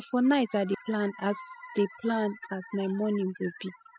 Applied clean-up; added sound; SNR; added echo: classical method spectral subtraction.